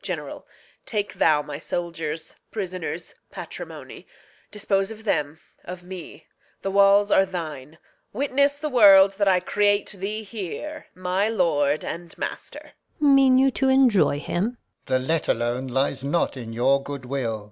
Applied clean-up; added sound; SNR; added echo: none; none; none; none.